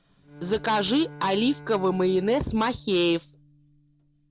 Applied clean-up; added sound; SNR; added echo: none; Bowed string instrument; 19 dB; none.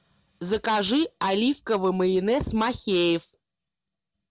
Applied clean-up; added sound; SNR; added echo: none; none; none; none.